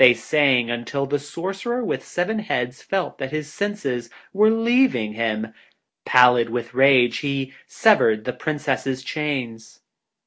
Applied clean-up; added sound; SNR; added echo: none; none; none; none.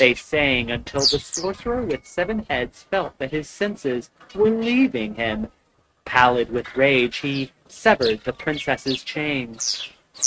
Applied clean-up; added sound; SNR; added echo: neural mask model RNNoise.